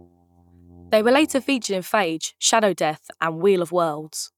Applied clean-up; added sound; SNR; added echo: neural mask model DeepFilterNet 3.